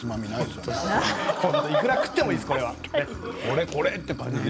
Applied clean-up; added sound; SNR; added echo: none; Sink (filling or washing) / Water; 15 dB; none.